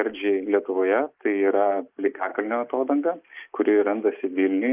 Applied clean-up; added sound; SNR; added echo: neural mask model Resemble Enhance denoiser.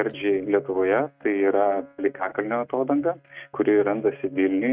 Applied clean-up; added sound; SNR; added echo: neural mask model RNNoise.